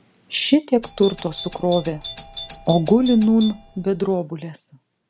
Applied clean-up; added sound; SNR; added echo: none; Doorbell; 15 dB; none.